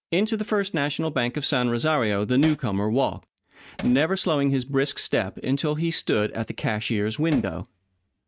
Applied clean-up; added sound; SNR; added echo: neural mask model RNNoise.